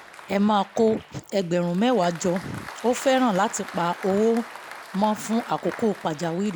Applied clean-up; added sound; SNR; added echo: none; Applause; 16 dB; none.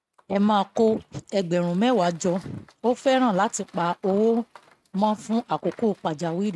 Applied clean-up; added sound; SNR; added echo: neural mask model RNNoise.